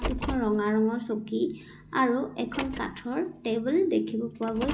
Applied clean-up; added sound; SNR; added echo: none; Car; 11 dB; none.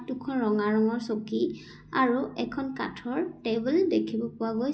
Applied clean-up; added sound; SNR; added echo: none; none; none; none.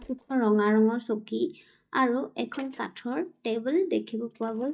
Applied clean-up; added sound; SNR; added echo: neural mask model DeepFilterNet 3.